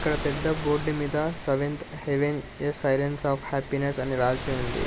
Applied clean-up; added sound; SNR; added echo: none; Waves, surf; 10 dB; none.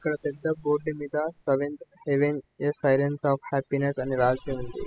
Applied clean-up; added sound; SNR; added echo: classical method spectral subtraction.